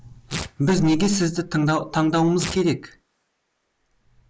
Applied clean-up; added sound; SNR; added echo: neural mask model Resemble Enhance denoiser.